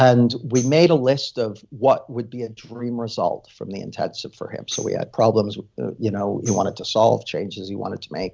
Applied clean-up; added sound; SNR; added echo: none; Tambourine; 19 dB; none.